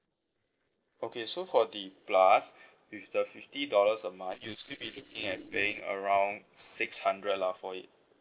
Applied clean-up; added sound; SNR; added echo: neural separator model SepFormer DNS4.